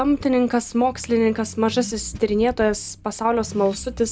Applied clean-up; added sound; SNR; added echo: none; Accelerating, revving, vroom / Car; 17 dB; none.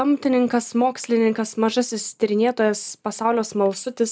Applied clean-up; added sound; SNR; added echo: none; none; none; none.